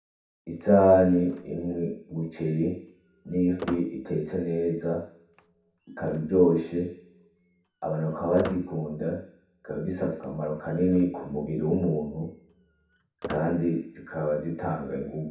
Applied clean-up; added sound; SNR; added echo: none; Squeak; 18 dB; reverberation time 0.7 s.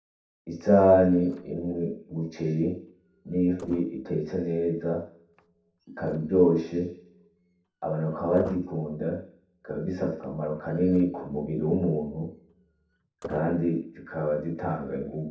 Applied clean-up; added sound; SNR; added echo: neural separator model SepFormer DNS4.